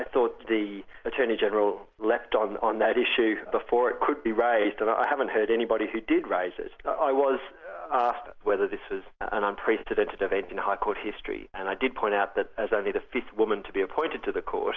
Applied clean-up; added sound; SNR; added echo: none; none; none; none.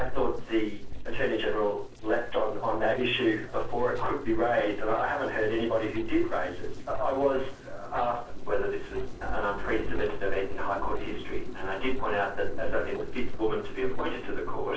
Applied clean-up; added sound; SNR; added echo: neural separator model SepFormer DNS4.